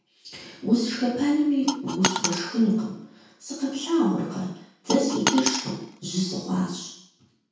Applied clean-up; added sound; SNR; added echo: none; Coin (dropping); 3 dB; reverberation time 0.6 s.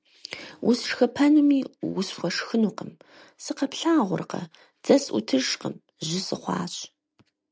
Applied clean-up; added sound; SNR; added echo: none; none; none; none.